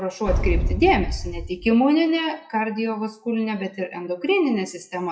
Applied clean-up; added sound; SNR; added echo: classical method WPE with log-MMSE.